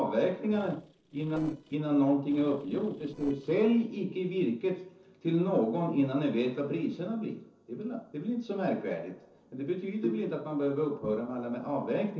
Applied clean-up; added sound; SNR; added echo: neural separator model SepFormer DNS4.